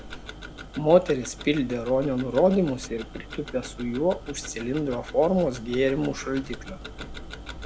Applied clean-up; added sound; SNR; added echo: none; Tick-tock; 13 dB; none.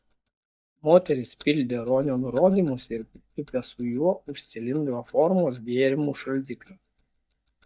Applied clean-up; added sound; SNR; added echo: neural mask model DeepFilterNet 3.